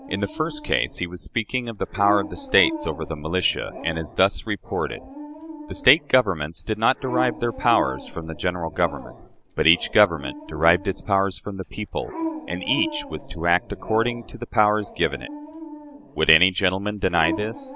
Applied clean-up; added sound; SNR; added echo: none; Dog; 12 dB; none.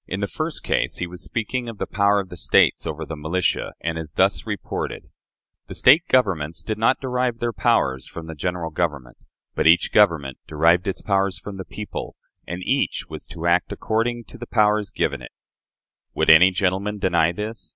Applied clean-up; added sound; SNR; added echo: none; none; none; none.